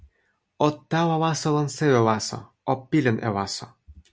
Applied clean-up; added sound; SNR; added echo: none; none; none; none.